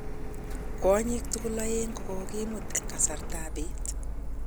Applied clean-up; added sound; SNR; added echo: none; Printer; 1 dB; none.